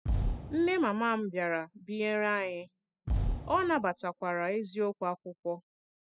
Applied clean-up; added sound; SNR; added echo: classical method spectral subtraction.